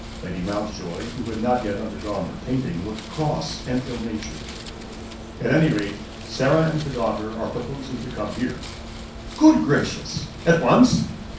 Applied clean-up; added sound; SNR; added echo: none; Wind; 12 dB; reverberation time 0.6 s.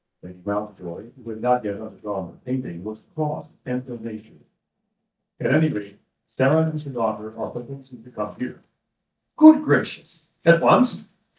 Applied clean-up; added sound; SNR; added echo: neural mask model DeepFilterNet 3.